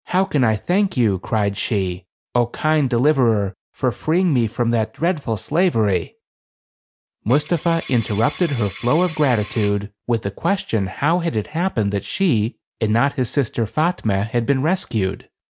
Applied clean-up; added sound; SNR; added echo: none; Coin (dropping); 9 dB; none.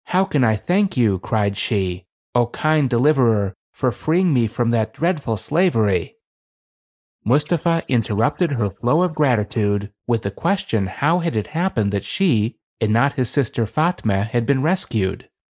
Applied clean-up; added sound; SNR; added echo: neural mask model Resemble Enhance denoiser.